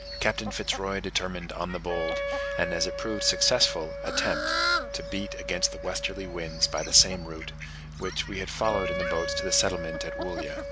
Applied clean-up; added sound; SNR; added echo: none; Wind instrument, woodwind instrument + Fowl; 4 dB; none.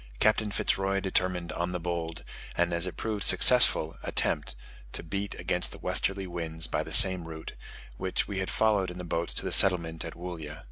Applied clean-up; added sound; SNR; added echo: none; none; none; none.